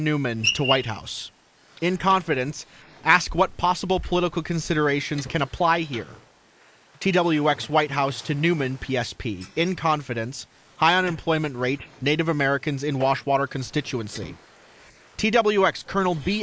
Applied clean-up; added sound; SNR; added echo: neural mask model Resemble Enhance denoiser.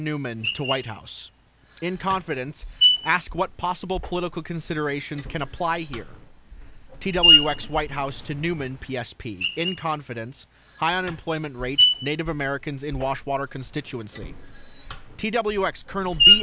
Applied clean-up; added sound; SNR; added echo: none; Screech; -3 dB; none.